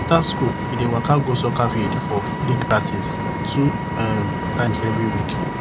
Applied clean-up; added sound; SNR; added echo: none; Vehicle; 2 dB; none.